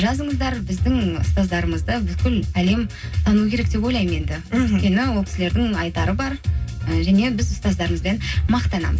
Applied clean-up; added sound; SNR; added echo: none; none; none; reverberation time 0.4 s.